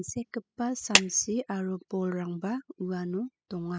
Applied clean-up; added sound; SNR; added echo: classical method spectral subtraction.